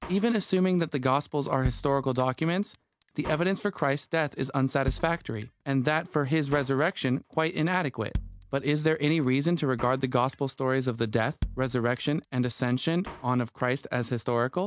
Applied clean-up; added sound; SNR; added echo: none; Drum kit; 15 dB; none.